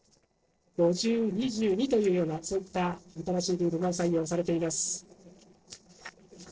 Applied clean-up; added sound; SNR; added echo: neural separator model SepFormer DNS4.